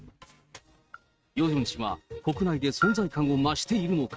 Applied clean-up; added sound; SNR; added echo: neural mask model RNNoise.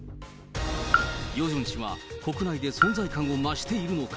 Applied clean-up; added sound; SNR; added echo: none; Raindrop / Drip; 2 dB; none.